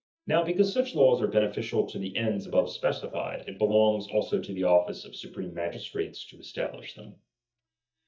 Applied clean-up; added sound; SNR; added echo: neural mask model DeepFilterNet 3.